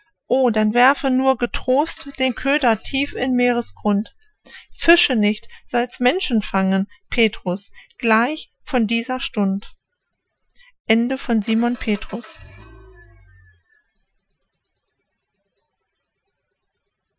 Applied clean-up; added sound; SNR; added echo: classical method Wiener filter.